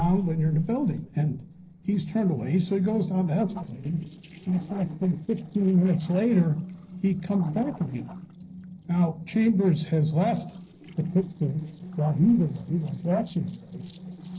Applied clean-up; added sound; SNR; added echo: neural separator model SepFormer DNS4.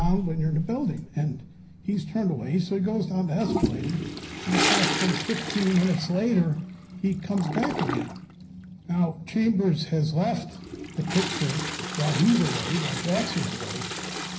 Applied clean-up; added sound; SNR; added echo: none; Toilet flush; 6 dB; reverberation time 0.5 s.